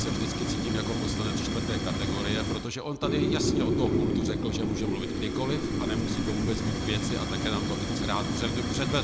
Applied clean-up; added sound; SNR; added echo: none; Fire; -4 dB; none.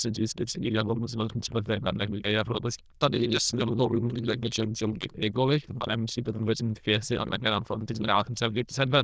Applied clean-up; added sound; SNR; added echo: neural diffusion model UNIVERSE++.